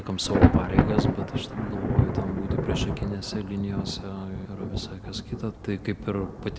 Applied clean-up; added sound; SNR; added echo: none; Thunder; -5 dB; none.